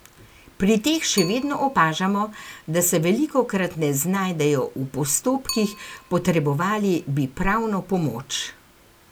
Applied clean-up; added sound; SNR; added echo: none; Bicycle; 17 dB; none.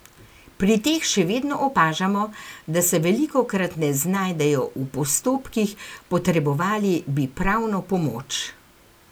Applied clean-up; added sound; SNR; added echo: none; none; none; none.